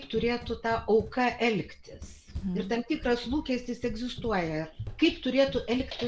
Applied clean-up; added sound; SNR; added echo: none; Run; 13 dB; none.